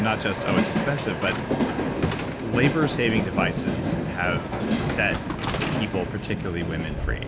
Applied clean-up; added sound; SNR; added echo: none; Train; -2 dB; none.